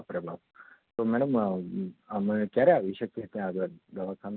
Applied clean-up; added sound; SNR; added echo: none; none; none; none.